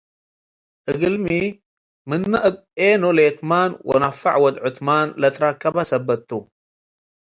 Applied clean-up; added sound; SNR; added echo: none; none; none; none.